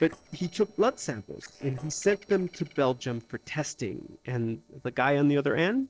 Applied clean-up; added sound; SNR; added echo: neural separator model SepFormer DNS4.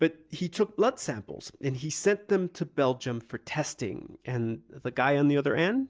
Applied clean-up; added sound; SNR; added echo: none; none; none; none.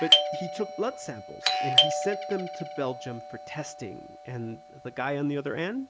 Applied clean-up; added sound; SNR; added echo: none; Doorbell; -4 dB; none.